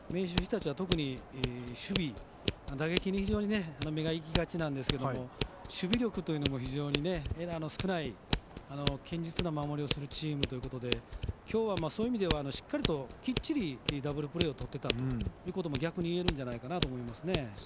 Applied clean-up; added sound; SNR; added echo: none; Scissors; 0 dB; none.